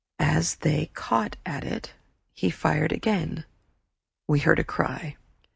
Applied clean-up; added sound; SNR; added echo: none; none; none; none.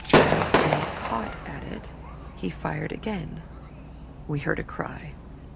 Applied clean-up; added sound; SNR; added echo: none; Gunshot, gunfire / Fireworks; -5 dB; none.